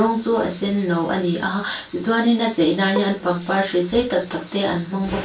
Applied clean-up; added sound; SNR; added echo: none; Bowed string instrument; 14 dB; reverberation time 0.2 s.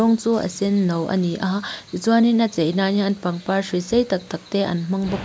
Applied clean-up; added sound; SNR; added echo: none; none; none; none.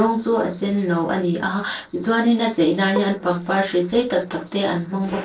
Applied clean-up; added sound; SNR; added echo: neural separator model SepFormer DNS4.